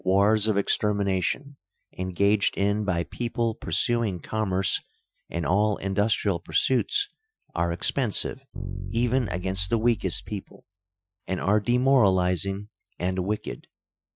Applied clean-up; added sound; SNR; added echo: classical method Wiener filter.